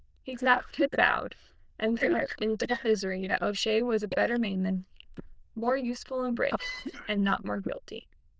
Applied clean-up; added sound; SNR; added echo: neural diffusion model UNIVERSE++.